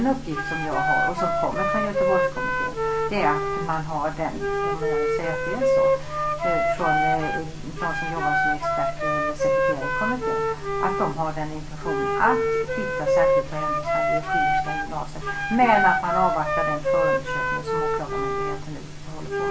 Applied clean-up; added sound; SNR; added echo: none; Wind instrument, woodwind instrument; -3 dB; reverberation time 0.3 s.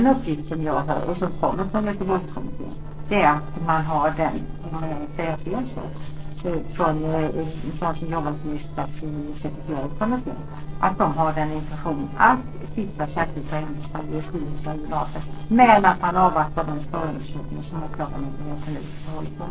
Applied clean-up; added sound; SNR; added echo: neural separator model SepFormer DNS4.